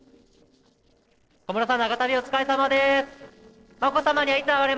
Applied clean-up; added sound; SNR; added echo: neural separator model SepFormer DNS4.